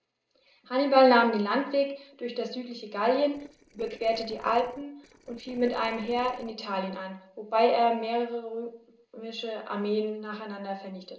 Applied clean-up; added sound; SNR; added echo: neural separator model SepFormer DNS4.